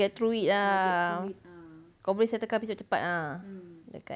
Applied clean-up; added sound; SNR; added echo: none; none; none; none.